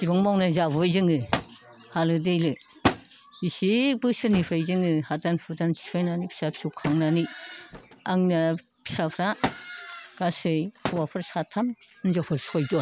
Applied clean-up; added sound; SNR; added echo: none; Thump, thud; 11 dB; none.